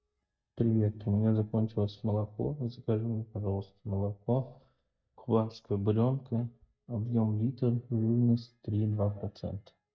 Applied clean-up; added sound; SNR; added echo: neural mask model DeepFilterNet 3.